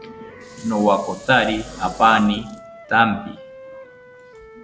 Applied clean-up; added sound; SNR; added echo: none; Dishes, pots, and pans + Wind instrument, woodwind instrument; 19 dB; none.